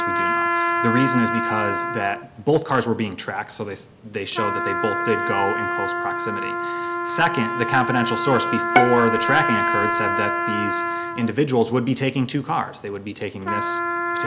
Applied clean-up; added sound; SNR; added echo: none; Bowed string instrument + Trumpet; 1 dB; none.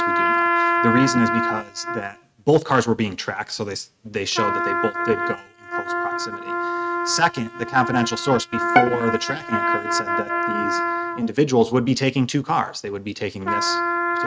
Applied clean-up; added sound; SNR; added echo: neural mask model RNNoise.